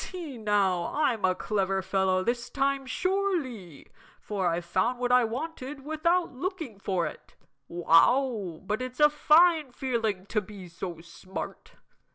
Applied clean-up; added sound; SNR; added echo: none; none; none; none.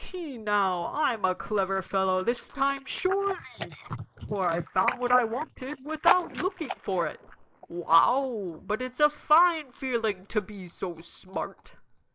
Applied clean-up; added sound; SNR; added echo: neural mask model Resemble Enhance denoiser.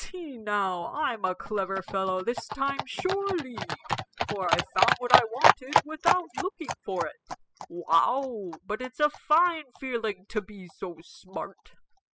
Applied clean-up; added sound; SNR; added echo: classical method spectral subtraction.